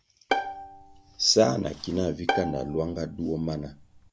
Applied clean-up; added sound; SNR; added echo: none; Bowed string instrument; 6 dB; none.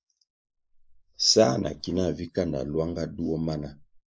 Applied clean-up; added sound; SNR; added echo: neural mask model Resemble Enhance denoiser.